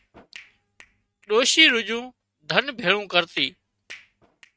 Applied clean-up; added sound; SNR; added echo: neural mask model RNNoise.